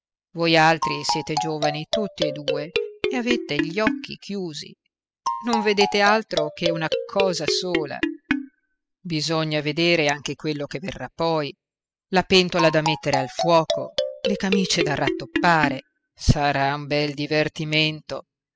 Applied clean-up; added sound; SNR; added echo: classical method spectral subtraction.